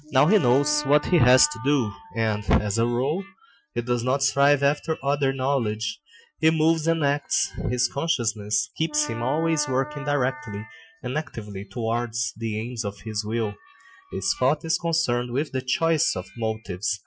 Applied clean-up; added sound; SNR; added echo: classical method Wiener filter.